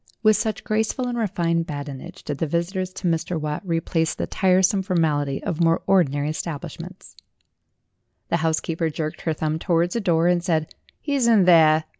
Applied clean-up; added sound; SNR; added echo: none; none; none; none.